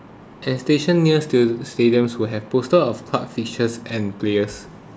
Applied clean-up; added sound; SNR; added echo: none; none; none; none.